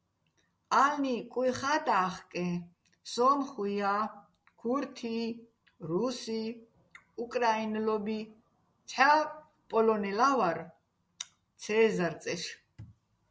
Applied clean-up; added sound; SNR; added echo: none; none; none; none.